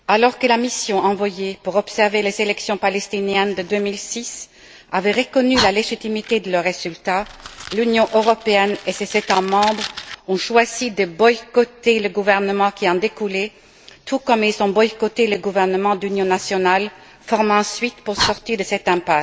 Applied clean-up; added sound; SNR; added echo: none; Fire; 15 dB; none.